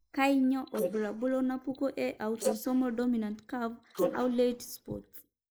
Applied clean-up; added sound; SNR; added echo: neural mask model Resemble Enhance denoiser.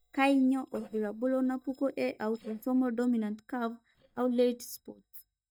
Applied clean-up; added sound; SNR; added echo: neural mask model DeepFilterNet 3.